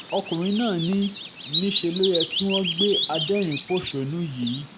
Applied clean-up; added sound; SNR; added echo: none; Bird vocalization, bird call, bird song; 4 dB; none.